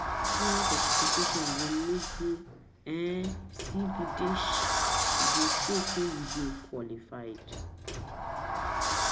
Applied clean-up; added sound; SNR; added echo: none; Sliding door; -4 dB; none.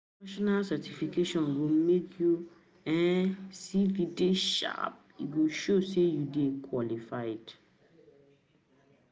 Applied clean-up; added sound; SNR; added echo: none; none; none; none.